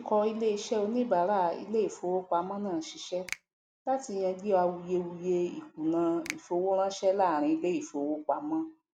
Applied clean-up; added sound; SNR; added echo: none; Finger snapping; 20 dB; none.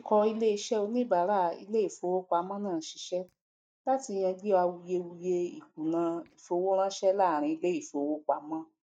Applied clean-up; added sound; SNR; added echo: neural mask model DeepFilterNet 3.